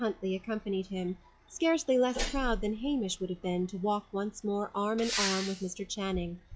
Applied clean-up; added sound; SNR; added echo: classical method log-MMSE.